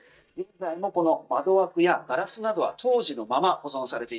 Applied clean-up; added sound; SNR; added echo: neural mask model DeepFilterNet 3.